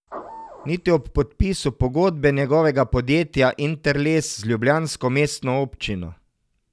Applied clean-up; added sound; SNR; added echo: none; Printer / Engine; 17 dB; none.